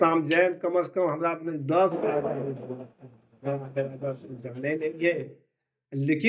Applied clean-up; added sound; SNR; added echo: neural mask model DeepFilterNet 3.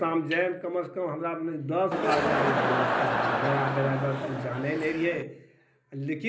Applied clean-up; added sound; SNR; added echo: none; Crowd; -1 dB; reverberation time 0.5 s.